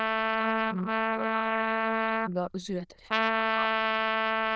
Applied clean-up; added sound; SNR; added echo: neural diffusion model UNIVERSE++.